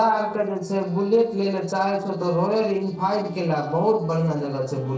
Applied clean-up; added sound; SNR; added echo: neural separator model SepFormer DNS4.